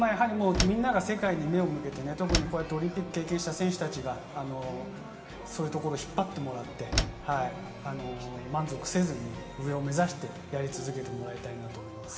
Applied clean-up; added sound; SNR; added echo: none; Slam; 4 dB; reverberation time 2.0 s.